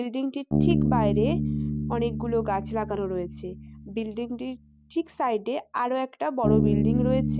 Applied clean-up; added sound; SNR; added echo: none; Bass guitar; -1 dB; none.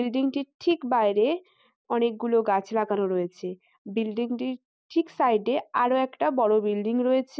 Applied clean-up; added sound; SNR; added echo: none; none; none; none.